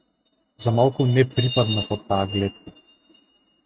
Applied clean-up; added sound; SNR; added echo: neural mask model RNNoise.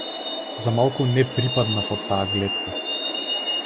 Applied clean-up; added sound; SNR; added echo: none; Truck; 4 dB; none.